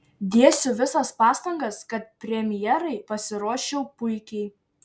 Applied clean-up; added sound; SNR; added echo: none; none; none; none.